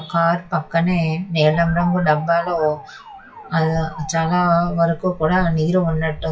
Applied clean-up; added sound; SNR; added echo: classical method WPE with log-MMSE.